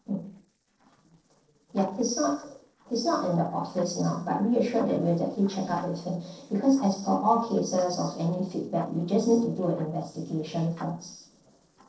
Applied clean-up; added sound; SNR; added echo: neural separator model SepFormer DNS4.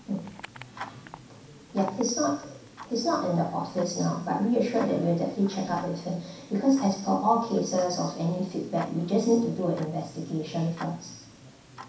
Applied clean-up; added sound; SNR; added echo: none; Tick-tock; 18 dB; reverberation time 0.6 s.